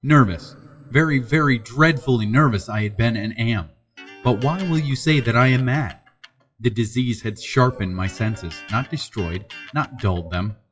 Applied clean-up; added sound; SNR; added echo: classical method WPE with log-MMSE.